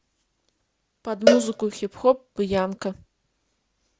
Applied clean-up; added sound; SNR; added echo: none; Cowbell; 0 dB; none.